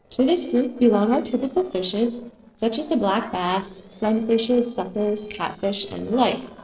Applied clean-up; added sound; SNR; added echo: neural separator model SepFormer DNS4.